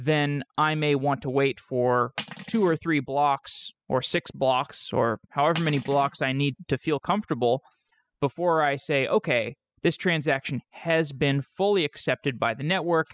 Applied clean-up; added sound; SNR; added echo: classical method spectral subtraction.